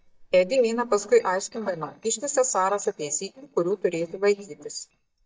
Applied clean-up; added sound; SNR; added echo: neural mask model DeepFilterNet 3.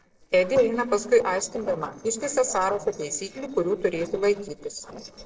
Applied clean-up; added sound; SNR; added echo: neural separator model SepFormer DNS4.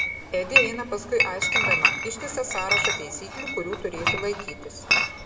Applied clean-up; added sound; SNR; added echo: none; Chatter / Chink, clink; -5 dB; reverberation time 1.4 s.